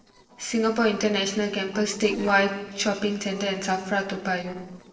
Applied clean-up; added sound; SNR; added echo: neural separator model SepFormer DNS4.